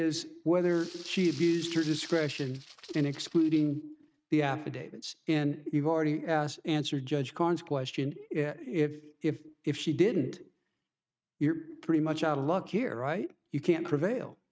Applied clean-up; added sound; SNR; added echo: neural mask model RNNoise.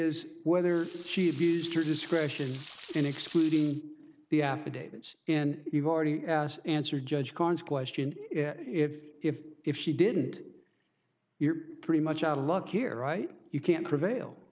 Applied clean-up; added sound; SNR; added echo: none; Rain; 14 dB; none.